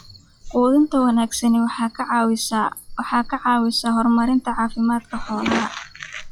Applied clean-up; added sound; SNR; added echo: classical method log-MMSE.